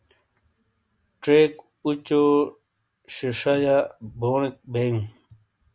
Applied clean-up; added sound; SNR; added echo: none; none; none; none.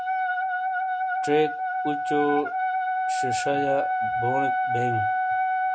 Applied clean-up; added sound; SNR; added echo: none; Wind instrument, woodwind instrument; -5 dB; none.